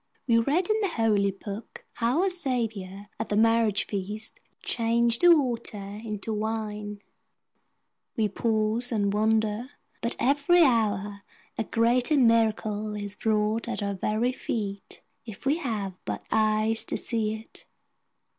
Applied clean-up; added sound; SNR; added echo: none; none; none; none.